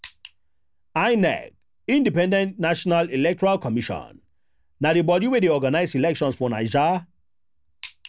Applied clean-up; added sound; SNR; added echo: none; none; none; none.